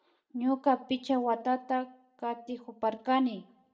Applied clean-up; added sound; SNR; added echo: none; none; none; reverberation time 0.4 s.